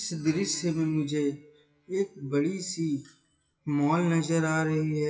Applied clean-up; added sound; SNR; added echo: classical method WPE with log-MMSE.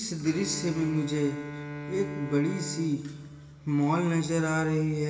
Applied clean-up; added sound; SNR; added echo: none; Bowed string instrument; 11 dB; reverberation time 1.2 s.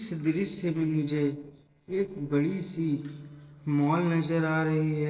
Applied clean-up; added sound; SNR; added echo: neural separator model SepFormer DNS4.